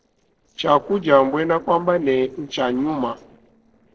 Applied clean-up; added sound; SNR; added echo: neural separator model SepFormer DNS4.